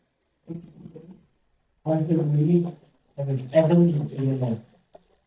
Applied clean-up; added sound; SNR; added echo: neural mask model DeepFilterNet 3.